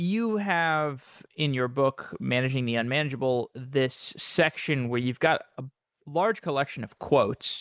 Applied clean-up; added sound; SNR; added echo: neural mask model Resemble Enhance denoiser.